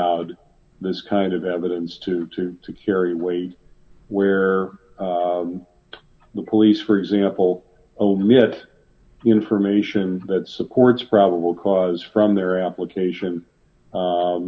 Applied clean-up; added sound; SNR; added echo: none; none; none; none.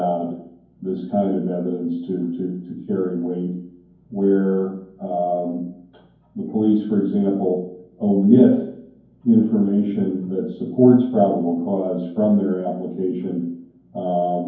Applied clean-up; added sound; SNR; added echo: none; none; none; reverberation time 0.9 s.